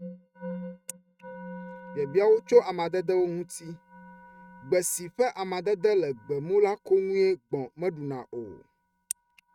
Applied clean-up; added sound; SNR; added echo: neural mask model RNNoise.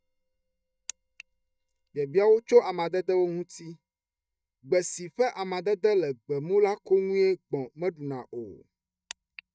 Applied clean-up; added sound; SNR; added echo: neural mask model DeepFilterNet 3.